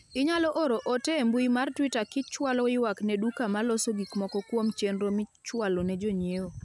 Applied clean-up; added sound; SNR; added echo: none; none; none; none.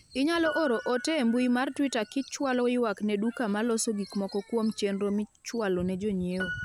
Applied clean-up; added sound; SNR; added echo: none; Piano; 16 dB; none.